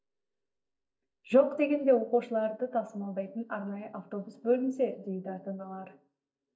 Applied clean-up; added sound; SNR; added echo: neural mask model DeepFilterNet 3.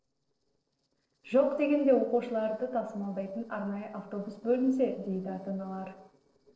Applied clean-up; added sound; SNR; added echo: neural separator model SepFormer DNS4.